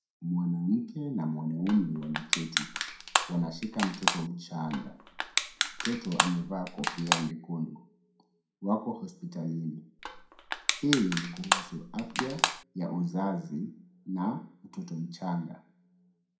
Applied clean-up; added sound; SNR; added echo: none; Crushing; -1 dB; reverberation time 0.5 s.